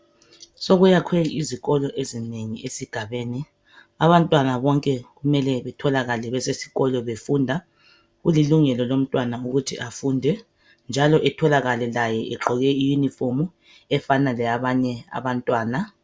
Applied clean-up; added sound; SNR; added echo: none; none; none; none.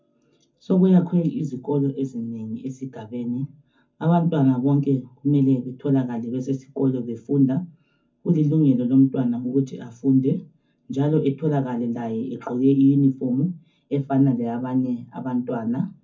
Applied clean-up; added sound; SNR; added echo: none; none; none; reverberation time 0.3 s.